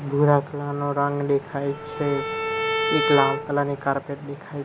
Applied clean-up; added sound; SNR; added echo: none; Bowed string instrument; 3 dB; none.